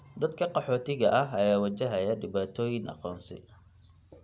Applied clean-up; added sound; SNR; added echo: none; none; none; none.